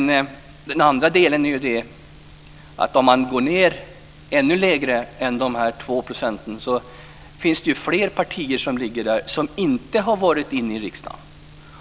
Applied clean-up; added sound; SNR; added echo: none; none; none; none.